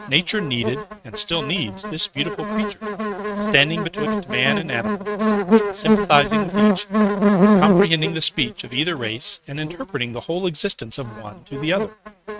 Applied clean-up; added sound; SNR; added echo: neural mask model RNNoise.